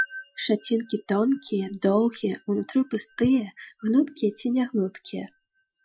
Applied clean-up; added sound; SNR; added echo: classical method Wiener filter.